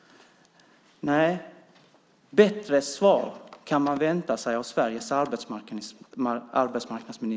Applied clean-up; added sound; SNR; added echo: none; none; none; none.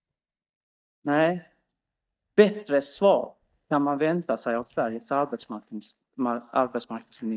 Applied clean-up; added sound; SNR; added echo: neural mask model DeepFilterNet 3.